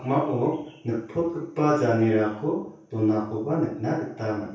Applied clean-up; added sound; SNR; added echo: none; none; none; reverberation time 0.6 s.